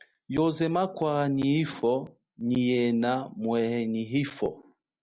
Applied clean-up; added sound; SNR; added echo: none; none; none; none.